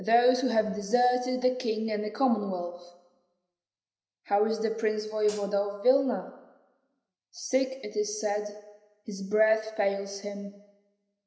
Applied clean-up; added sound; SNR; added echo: none; Hi-hat; 17 dB; reverberation time 0.9 s.